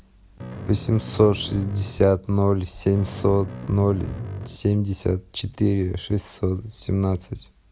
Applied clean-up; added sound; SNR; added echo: none; Bass guitar; 11 dB; none.